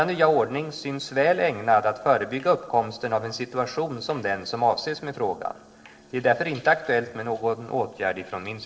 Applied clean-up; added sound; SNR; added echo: neural separator model SepFormer DNS4.